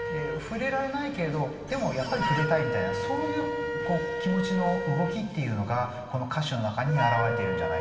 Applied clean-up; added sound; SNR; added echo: none; Wind instrument, woodwind instrument; 4 dB; reverberation time 2.3 s.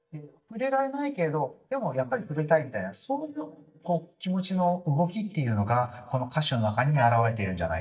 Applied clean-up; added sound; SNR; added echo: neural mask model DeepFilterNet 3.